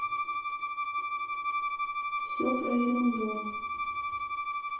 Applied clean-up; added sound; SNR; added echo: none; Bowed string instrument; -2 dB; reverberation time 0.6 s.